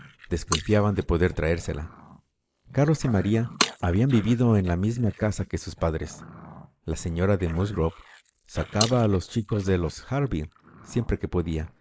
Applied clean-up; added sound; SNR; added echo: neural mask model Resemble Enhance denoiser.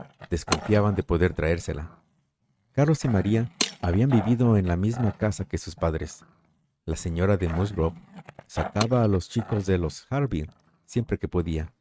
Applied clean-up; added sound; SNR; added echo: neural mask model RNNoise.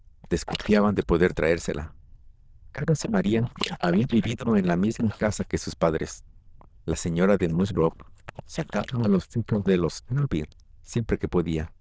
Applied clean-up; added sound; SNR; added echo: neural diffusion model UNIVERSE++.